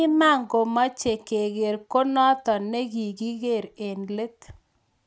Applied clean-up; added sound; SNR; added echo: none; none; none; none.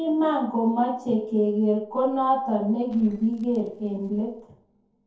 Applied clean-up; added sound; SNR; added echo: neural separator model SepFormer DNS4.